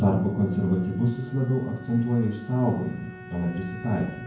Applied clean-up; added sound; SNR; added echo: none; Bowed string instrument; 17 dB; reverberation time 0.9 s.